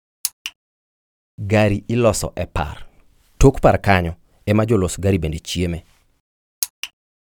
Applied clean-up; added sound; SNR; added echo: none; none; none; none.